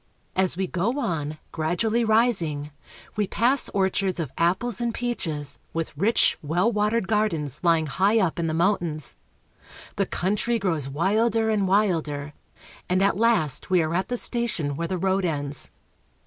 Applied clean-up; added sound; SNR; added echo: none; none; none; none.